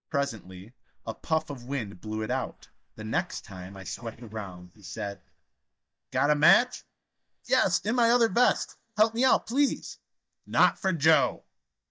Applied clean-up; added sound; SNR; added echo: neural mask model DeepFilterNet 3.